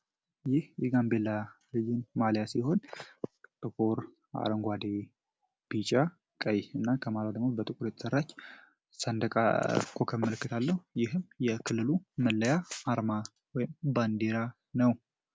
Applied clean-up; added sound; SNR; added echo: none; none; none; none.